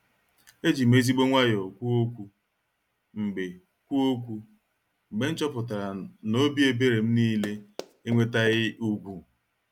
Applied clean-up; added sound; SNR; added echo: none; Run; 15 dB; none.